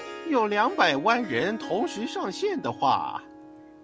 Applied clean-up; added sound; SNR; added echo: none; Harp; 14 dB; none.